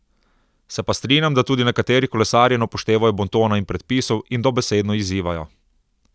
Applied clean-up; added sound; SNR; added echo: none; none; none; none.